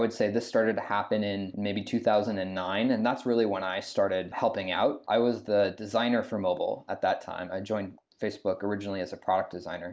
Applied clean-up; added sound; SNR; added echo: none; none; none; none.